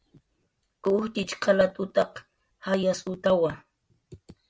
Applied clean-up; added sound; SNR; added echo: none; none; none; none.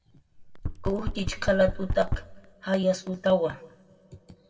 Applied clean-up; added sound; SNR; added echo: none; Knock; 4 dB; reverberation time 2.0 s.